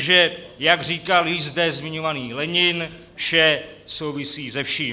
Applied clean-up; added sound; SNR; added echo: none; none; none; none.